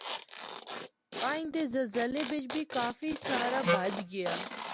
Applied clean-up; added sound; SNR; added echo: none; Wind instrument, woodwind instrument + Tearing; -2 dB; none.